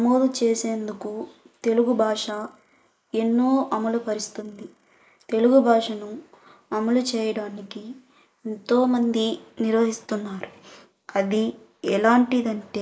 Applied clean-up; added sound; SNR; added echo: neural mask model Resemble Enhance denoiser.